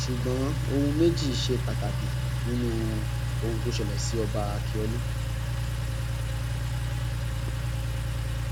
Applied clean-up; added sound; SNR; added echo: none; Engine; -5 dB; none.